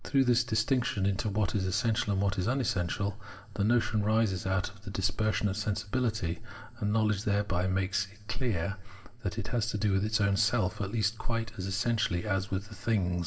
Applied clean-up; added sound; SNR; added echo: none; none; none; reverberation time 2.2 s.